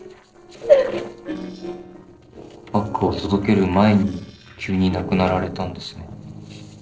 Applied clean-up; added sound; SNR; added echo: neural separator model SepFormer DNS4.